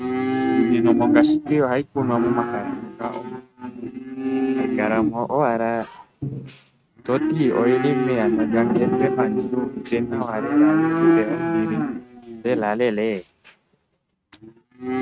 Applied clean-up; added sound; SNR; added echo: neural mask model RNNoise.